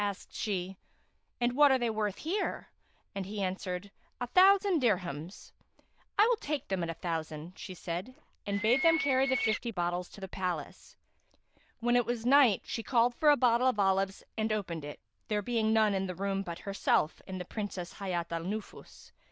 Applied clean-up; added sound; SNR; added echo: neural diffusion model UNIVERSE++.